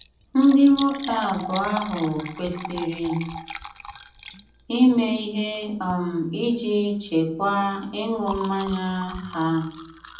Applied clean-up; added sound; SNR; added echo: none; Liquid; 14 dB; reverberation time 0.6 s.